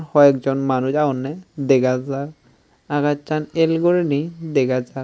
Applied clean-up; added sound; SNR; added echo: none; none; none; none.